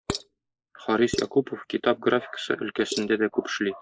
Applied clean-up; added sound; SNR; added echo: neural mask model Resemble Enhance denoiser.